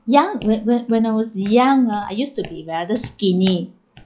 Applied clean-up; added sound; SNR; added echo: classical method log-MMSE.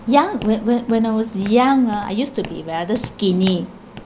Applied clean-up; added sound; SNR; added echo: none; Walk, footsteps; 19 dB; none.